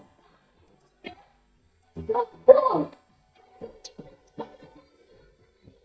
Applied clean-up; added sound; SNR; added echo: neural mask model DeepFilterNet 3.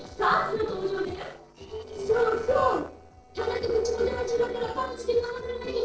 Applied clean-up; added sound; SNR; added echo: neural separator model SepFormer DNS4.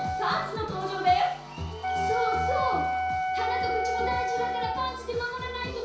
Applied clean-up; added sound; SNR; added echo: none; Wind instrument, woodwind instrument; 1 dB; reverberation time 0.6 s.